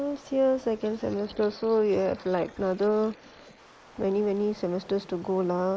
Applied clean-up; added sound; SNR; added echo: neural mask model Resemble Enhance denoiser.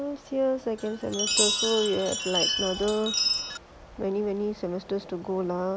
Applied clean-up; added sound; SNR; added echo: none; Chime; -1 dB; none.